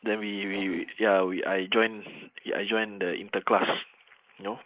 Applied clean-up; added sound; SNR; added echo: neural mask model Resemble Enhance denoiser.